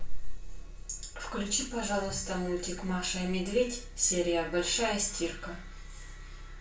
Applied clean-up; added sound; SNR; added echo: none; Engine; 13 dB; reverberation time 0.3 s.